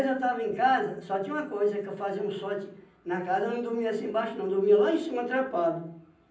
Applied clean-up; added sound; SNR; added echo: none; none; none; reverberation time 0.6 s.